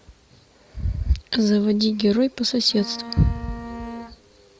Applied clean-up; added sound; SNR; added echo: none; Bowed string instrument; 13 dB; none.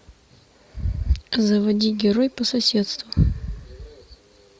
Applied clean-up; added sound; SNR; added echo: none; none; none; none.